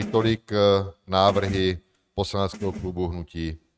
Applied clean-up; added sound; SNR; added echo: neural mask model RNNoise.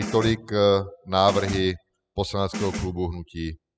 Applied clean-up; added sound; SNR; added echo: classical method spectral subtraction.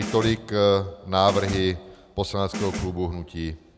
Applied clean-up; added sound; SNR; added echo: none; Snare drum; 11 dB; none.